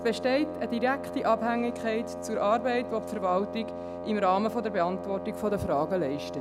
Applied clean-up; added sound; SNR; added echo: none; Wind instrument, woodwind instrument; 8 dB; none.